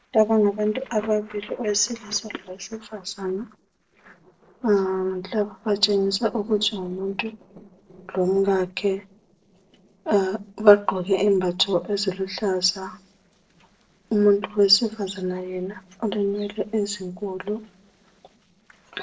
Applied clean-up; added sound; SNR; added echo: neural separator model SepFormer DNS4.